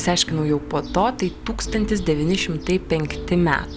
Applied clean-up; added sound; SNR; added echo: none; none; none; none.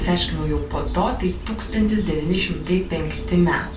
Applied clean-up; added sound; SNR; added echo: none; Wind / Bird / Insect; 8 dB; reverberation time 0.3 s.